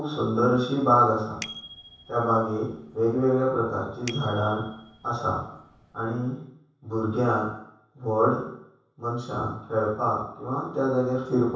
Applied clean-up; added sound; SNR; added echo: none; Bicycle bell; 19 dB; reverberation time 0.7 s.